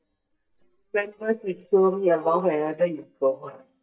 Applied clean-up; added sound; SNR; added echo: neural mask model DeepFilterNet 3.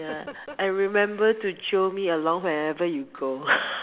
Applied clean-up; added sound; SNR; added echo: none; none; none; none.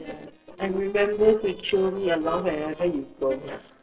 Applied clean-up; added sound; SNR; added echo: neural separator model SepFormer DNS4.